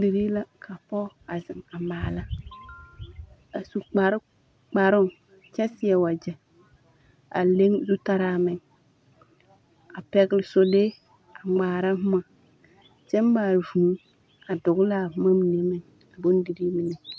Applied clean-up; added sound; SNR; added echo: none; none; none; none.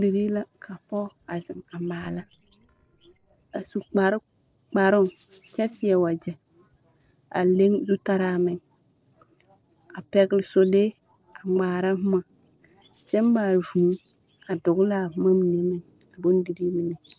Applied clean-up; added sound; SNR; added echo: neural separator model SepFormer DNS4.